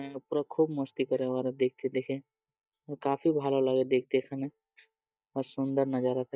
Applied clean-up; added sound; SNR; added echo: neural mask model DeepFilterNet 3.